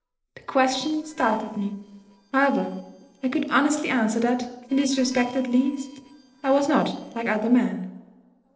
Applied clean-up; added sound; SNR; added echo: neural separator model SepFormer DNS4.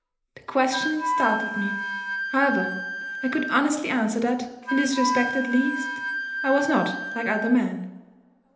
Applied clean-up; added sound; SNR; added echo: none; Wind instrument, woodwind instrument; 5 dB; reverberation time 1.0 s.